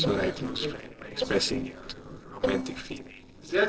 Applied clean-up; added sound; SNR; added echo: neural separator model SepFormer DNS4.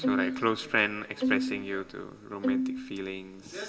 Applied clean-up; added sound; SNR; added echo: none; Bowed string instrument; 0 dB; reverberation time 0.5 s.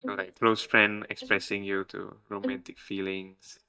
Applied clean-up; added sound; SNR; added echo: neural mask model DeepFilterNet 3.